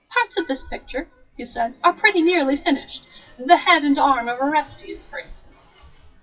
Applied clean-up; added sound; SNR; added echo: classical method WPE with log-MMSE.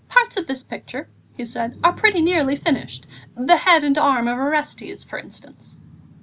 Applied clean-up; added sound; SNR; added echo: none; none; none; none.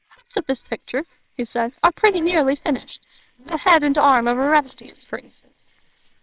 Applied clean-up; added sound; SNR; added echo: neural separator model SepFormer WHAMR!.